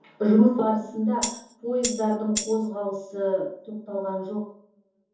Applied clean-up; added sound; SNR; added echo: none; Tambourine; 7 dB; reverberation time 0.6 s.